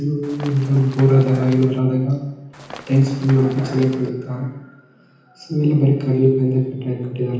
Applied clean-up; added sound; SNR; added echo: none; Run; 17 dB; reverberation time 0.9 s.